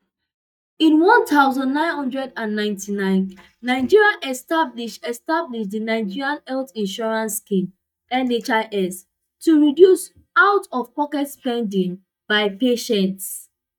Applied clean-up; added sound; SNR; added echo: neural mask model DeepFilterNet 3.